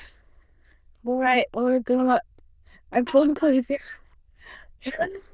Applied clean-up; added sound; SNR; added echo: neural diffusion model UNIVERSE++.